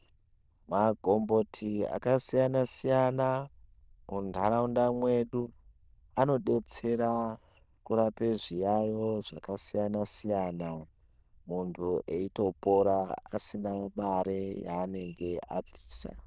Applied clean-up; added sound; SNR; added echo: neural diffusion model UNIVERSE++.